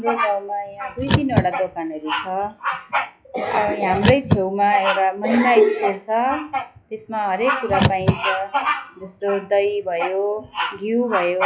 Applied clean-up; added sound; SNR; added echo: classical method log-MMSE.